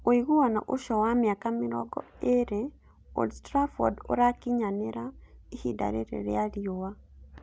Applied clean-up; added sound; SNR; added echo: none; none; none; none.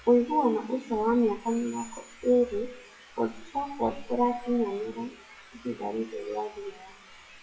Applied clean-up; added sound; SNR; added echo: classical method WPE with log-MMSE.